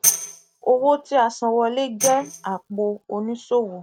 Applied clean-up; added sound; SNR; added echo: neural mask model RNNoise.